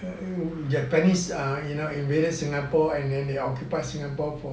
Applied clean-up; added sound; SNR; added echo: none; none; none; none.